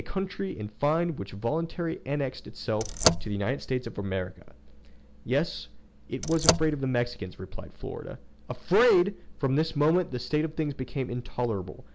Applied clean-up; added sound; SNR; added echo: none; Car; -2 dB; none.